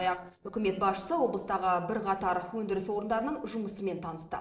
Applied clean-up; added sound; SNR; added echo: neural separator model SepFormer DNS4.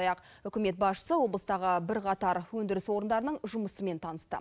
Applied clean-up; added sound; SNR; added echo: none; none; none; none.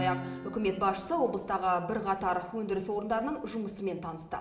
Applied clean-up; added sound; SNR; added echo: none; Acoustic guitar / Strum; 13 dB; reverberation time 1.6 s.